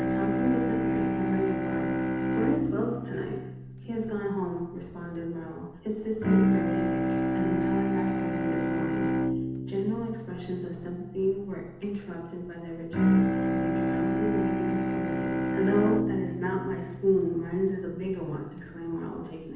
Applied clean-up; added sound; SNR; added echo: none; Bowed string instrument; -3 dB; reverberation time 0.9 s.